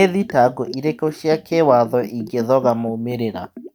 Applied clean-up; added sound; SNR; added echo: neural mask model DeepFilterNet 3.